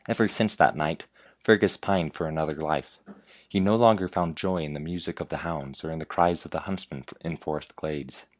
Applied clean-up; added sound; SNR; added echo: none; none; none; none.